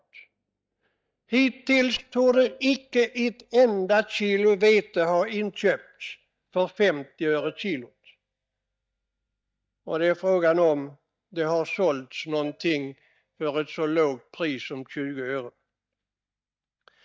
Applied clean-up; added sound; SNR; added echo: neural mask model DeepFilterNet 3.